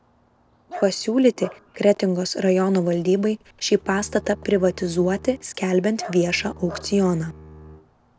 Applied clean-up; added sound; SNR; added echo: none; Bowed string instrument + Dog; 20 dB; none.